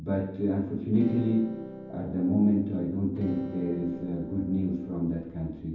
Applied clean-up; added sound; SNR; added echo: none; Electric guitar / Strum; 14 dB; reverberation time 0.9 s.